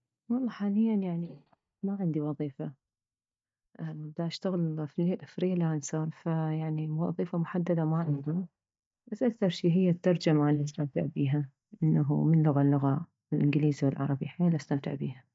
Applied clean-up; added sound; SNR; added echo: neural mask model DeepFilterNet 3.